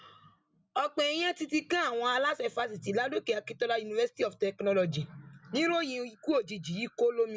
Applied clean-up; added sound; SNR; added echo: none; none; none; none.